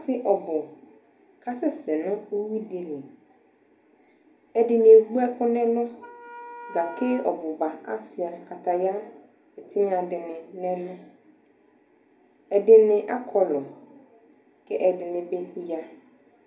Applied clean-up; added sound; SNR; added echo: none; Wind instrument, woodwind instrument; 16 dB; reverberation time 0.3 s.